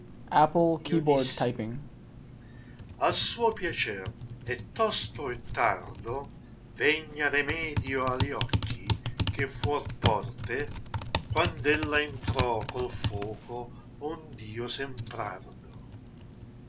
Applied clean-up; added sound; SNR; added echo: none; Typing; -1 dB; none.